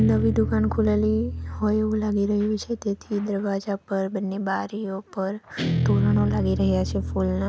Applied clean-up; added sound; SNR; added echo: none; Guitar; 4 dB; none.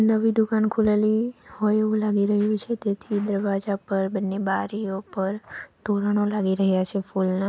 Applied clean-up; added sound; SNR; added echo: none; none; none; none.